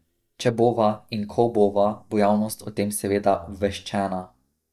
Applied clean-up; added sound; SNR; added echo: neural mask model DeepFilterNet 3.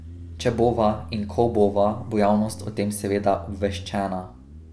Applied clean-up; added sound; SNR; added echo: none; Motorcycle; 14 dB; none.